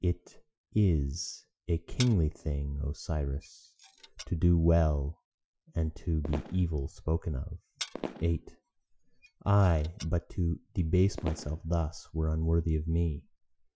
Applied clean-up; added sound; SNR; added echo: classical method Wiener filter.